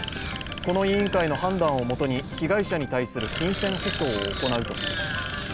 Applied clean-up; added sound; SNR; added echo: none; Bicycle; 4 dB; none.